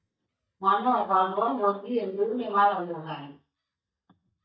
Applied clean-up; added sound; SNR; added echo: neural mask model DeepFilterNet 3.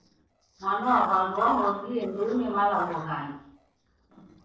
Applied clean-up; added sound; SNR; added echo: neural separator model SepFormer DNS4.